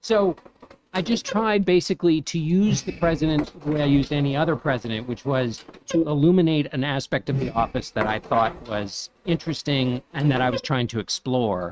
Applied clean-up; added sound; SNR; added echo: neural mask model RNNoise.